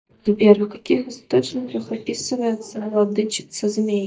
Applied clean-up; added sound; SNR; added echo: neural mask model DeepFilterNet 3.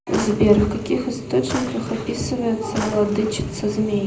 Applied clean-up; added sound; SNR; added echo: none; Drawer open or close; 13 dB; reverberation time 0.5 s.